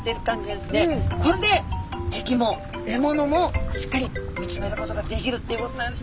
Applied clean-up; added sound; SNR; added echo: none; Thunder; 6 dB; none.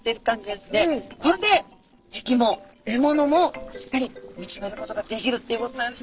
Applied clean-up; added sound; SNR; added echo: neural separator model SepFormer DNS4.